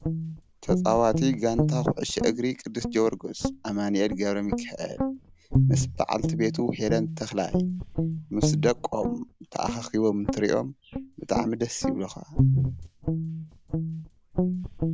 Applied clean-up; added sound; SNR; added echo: none; Guitar; 0 dB; none.